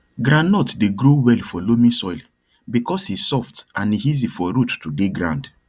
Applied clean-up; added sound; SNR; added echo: none; none; none; none.